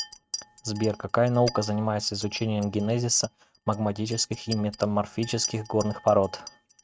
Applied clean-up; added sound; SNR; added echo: neural mask model RNNoise.